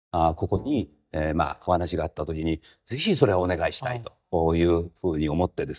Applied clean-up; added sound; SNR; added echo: neural mask model DeepFilterNet 3.